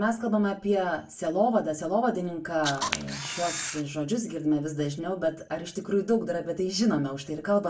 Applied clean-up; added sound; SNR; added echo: none; Camera; 6 dB; reverberation time 0.2 s.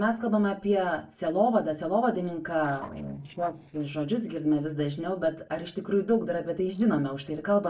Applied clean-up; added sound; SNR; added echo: neural separator model SepFormer DNS4.